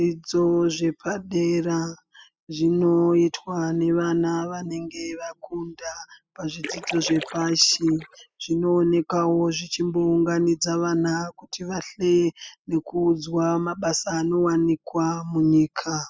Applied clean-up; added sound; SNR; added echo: classical method spectral subtraction.